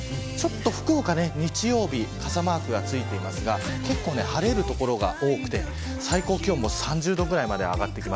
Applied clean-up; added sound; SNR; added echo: none; none; none; none.